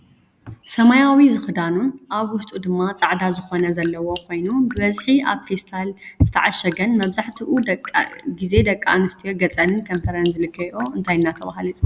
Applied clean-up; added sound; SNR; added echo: none; Drip; 20 dB; none.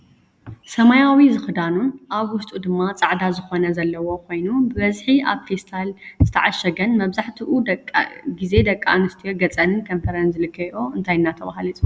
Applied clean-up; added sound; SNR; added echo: none; none; none; none.